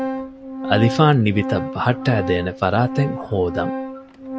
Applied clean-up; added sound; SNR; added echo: none; Organ; 7 dB; none.